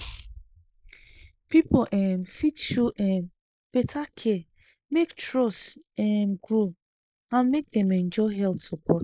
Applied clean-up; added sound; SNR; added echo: neural mask model Resemble Enhance denoiser.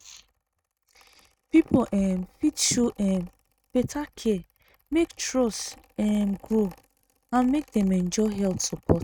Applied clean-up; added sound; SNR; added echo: neural mask model RNNoise.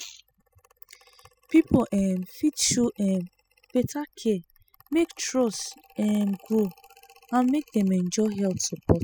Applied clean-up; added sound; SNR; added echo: classical method spectral subtraction.